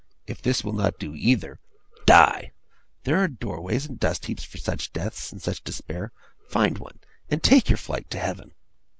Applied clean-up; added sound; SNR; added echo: none; none; none; none.